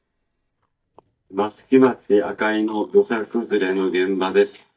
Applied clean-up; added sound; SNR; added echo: neural mask model DeepFilterNet 3.